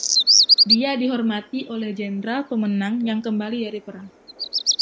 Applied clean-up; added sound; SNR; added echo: none; Bird vocalization, bird call, bird song; -2 dB; none.